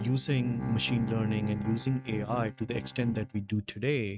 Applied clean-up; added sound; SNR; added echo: neural mask model RNNoise.